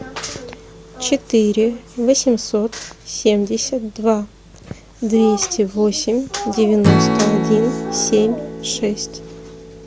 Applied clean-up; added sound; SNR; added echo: none; Strum; 7 dB; none.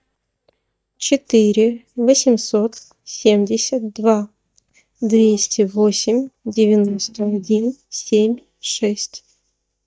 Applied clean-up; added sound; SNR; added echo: neural mask model DeepFilterNet 3.